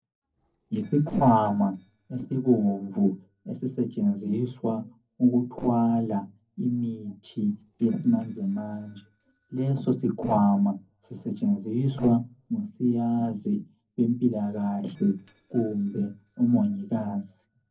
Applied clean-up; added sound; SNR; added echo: neural separator model SepFormer DNS4.